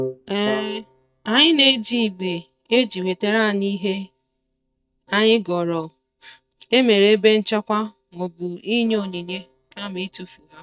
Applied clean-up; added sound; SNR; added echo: neural mask model DeepFilterNet 3.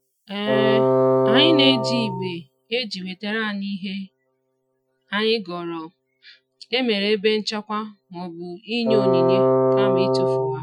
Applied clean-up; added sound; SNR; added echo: classical method Wiener filter.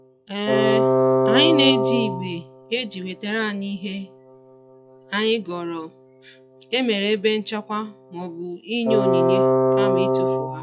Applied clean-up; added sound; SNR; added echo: classical method log-MMSE.